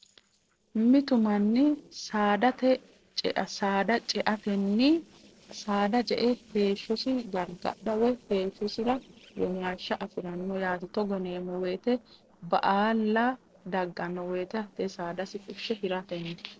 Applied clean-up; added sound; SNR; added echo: neural separator model SepFormer DNS4.